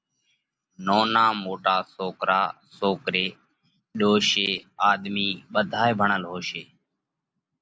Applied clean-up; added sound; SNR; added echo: none; none; none; none.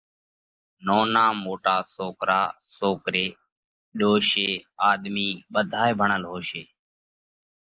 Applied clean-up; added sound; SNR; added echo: neural mask model Resemble Enhance denoiser.